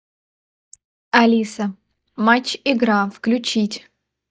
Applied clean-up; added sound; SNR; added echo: neural mask model DeepFilterNet 3.